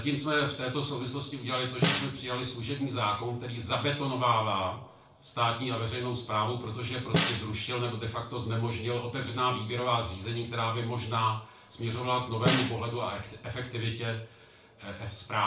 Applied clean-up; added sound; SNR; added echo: none; Snare drum; 1 dB; reverberation time 0.3 s.